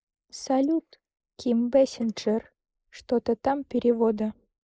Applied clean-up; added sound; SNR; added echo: neural mask model Resemble Enhance denoiser.